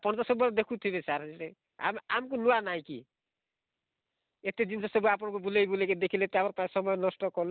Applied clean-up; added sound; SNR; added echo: none; none; none; none.